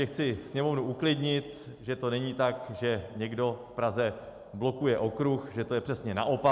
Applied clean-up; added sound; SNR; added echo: none; none; none; none.